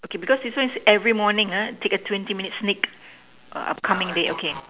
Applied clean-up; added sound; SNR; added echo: none; none; none; none.